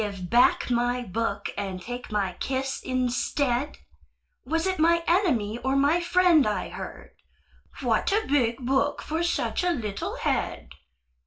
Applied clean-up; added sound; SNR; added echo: none; none; none; reverberation time 0.3 s.